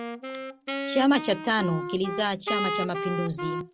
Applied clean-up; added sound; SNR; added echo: none; Wind instrument, woodwind instrument; 5 dB; none.